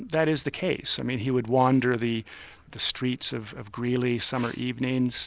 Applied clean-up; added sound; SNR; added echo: none; none; none; none.